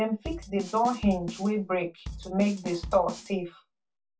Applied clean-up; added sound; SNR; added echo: none; Bass drum / Snare drum / Drum kit; 11 dB; reverberation time 0.2 s.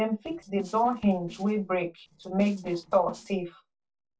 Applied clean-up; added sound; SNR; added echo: neural separator model SepFormer DNS4.